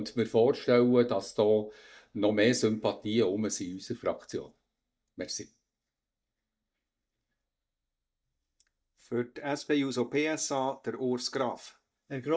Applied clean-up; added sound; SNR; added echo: neural mask model DeepFilterNet 3.